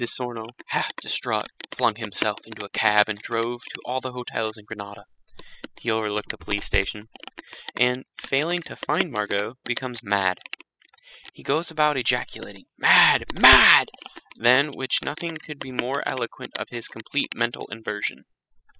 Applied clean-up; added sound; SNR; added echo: classical method spectral subtraction.